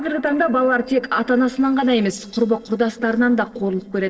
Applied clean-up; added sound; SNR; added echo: neural separator model SepFormer DNS4.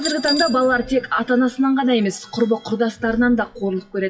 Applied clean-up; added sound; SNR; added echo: classical method WPE with log-MMSE.